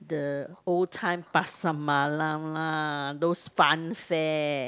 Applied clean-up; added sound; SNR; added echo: none; none; none; none.